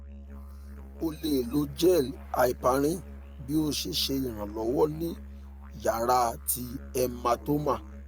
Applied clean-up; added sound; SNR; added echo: none; Musical instrument; 14 dB; none.